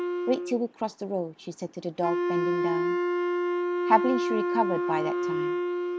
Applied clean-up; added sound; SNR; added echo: none; Wind instrument, woodwind instrument; -2 dB; none.